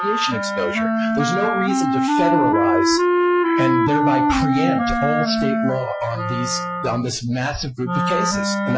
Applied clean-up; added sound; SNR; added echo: classical method Wiener filter.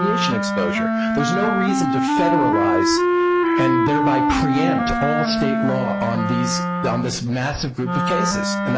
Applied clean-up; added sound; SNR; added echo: none; Wind instrument, woodwind instrument; -3 dB; none.